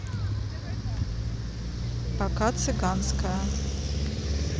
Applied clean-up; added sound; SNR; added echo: none; Growling; 20 dB; none.